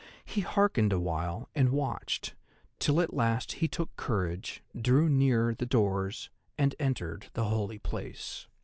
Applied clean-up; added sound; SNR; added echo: none; none; none; none.